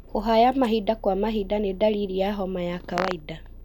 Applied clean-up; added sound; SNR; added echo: none; Idling / Engine starting / Door / Car; 17 dB; none.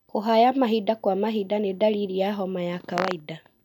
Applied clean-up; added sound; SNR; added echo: none; none; none; none.